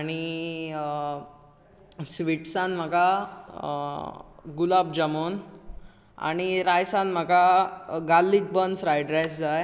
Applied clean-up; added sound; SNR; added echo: none; none; none; none.